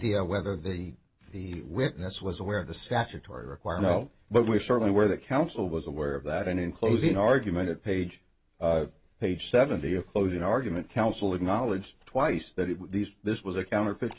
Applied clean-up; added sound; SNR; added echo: none; none; none; none.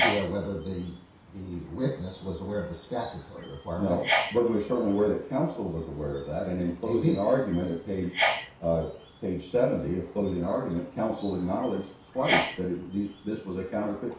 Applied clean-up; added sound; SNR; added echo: none; Sneeze; 6 dB; reverberation time 0.6 s.